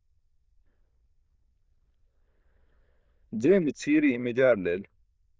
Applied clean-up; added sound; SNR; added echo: neural diffusion model UNIVERSE++.